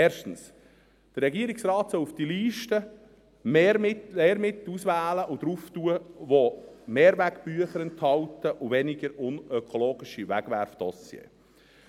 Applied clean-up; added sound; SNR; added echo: none; none; none; none.